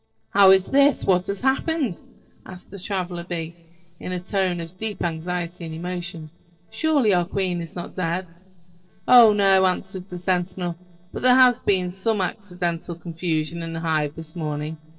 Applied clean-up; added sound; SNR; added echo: neural separator model SepFormer DNS4.